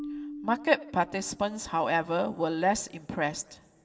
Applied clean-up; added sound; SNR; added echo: none; Marimba, xylophone; 15 dB; reverberation time 0.6 s.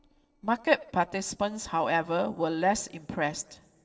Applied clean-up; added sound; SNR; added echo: neural separator model SepFormer DNS4.